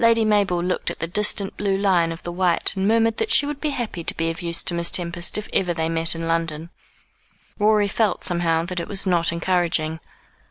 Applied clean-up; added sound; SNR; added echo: none; none; none; none.